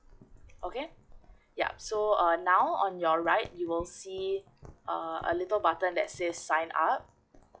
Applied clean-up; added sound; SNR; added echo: classical method log-MMSE.